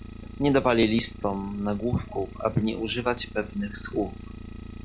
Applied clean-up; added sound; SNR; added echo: none; Idling; 13 dB; none.